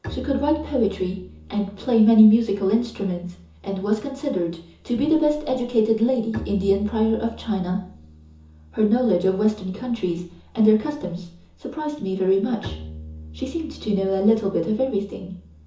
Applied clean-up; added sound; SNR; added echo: none; Bowed string instrument; 18 dB; reverberation time 0.7 s.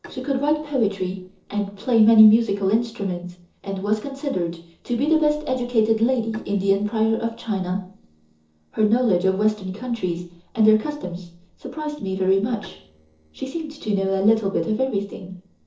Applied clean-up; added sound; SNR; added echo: neural separator model SepFormer DNS4.